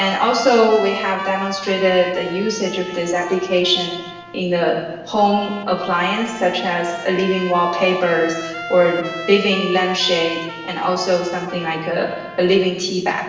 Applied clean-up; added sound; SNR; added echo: none; Trumpet; 13 dB; reverberation time 1.0 s.